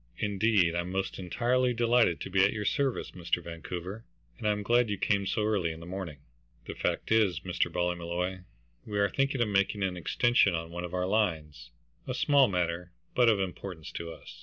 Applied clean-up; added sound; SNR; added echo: none; none; none; none.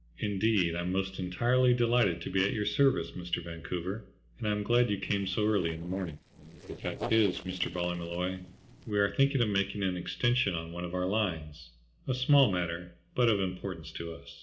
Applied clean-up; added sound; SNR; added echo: neural separator model SepFormer DNS4.